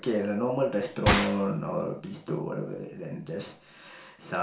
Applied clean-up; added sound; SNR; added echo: none; Gunshot, gunfire; 3 dB; reverberation time 0.3 s.